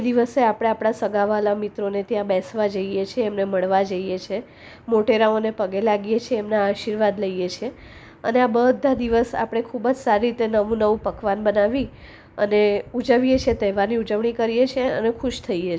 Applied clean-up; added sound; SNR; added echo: none; none; none; none.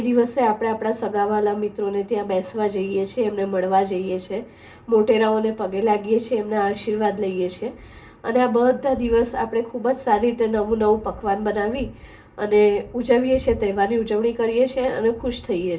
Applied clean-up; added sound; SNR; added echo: none; none; none; reverberation time 0.3 s.